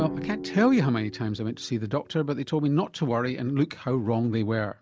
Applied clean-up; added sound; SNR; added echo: none; Drum; 14 dB; none.